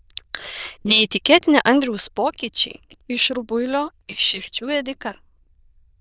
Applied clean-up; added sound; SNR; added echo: neural diffusion model UNIVERSE++.